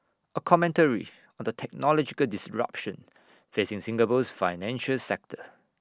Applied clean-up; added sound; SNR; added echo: none; none; none; none.